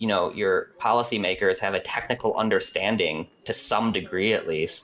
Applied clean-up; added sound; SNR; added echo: neural separator model SepFormer DNS4.